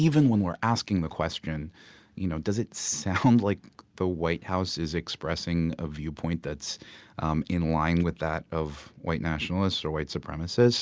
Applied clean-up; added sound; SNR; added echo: none; none; none; none.